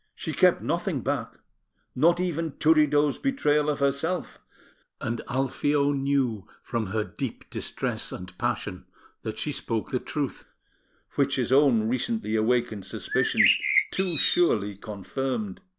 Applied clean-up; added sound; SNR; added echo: none; Bird; 1 dB; none.